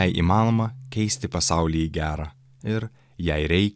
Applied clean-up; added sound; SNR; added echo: none; Keyboard (musical); 19 dB; none.